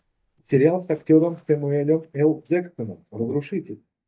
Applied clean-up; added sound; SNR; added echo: neural mask model DeepFilterNet 3.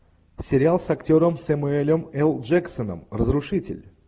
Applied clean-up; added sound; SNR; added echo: none; none; none; none.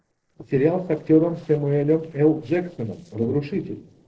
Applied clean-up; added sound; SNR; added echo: neural separator model SepFormer DNS4.